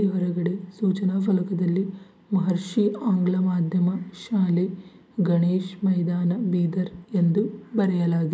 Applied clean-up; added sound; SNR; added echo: none; none; none; none.